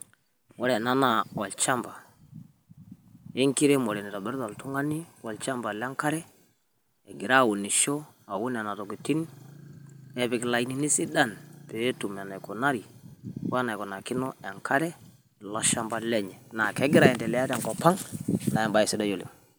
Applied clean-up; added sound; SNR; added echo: none; none; none; none.